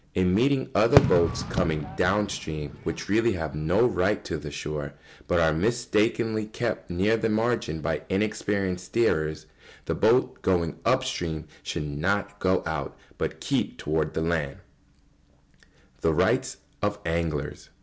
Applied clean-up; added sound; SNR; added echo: none; Fireworks; 4 dB; none.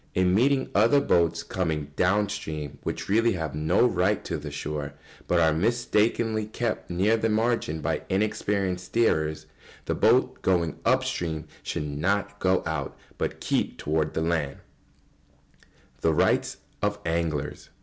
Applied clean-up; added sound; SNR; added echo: none; none; none; none.